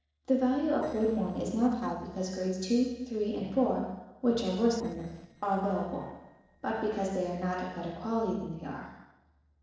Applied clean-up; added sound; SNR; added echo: neural separator model SepFormer DNS4.